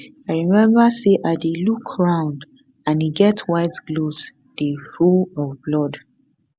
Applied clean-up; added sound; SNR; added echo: none; none; none; none.